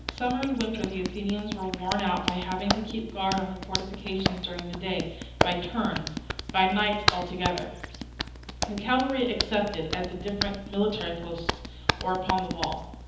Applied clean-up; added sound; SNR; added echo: none; Hands; 4 dB; reverberation time 1.3 s.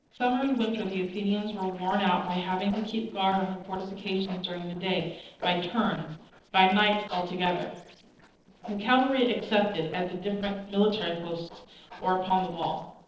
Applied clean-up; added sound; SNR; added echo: neural separator model SepFormer DNS4.